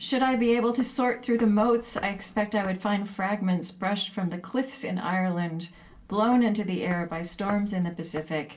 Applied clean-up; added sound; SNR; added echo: none; Walk, footsteps; 19 dB; reverberation time 0.2 s.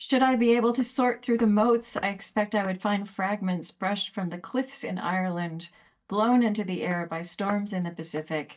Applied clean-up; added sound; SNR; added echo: neural mask model DeepFilterNet 3.